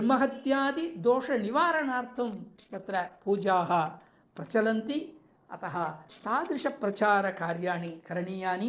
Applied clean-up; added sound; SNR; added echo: neural separator model SepFormer DNS4.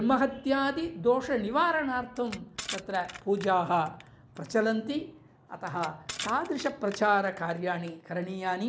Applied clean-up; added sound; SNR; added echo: none; Crushing; 16 dB; none.